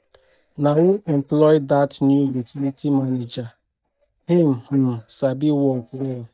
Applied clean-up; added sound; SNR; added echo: neural mask model DeepFilterNet 3.